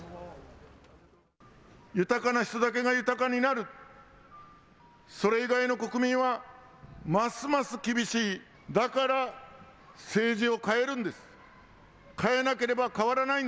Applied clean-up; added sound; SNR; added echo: none; none; none; none.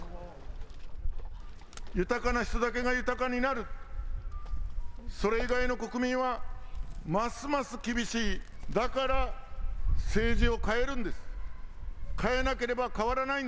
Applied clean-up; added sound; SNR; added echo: none; Wind; -1 dB; none.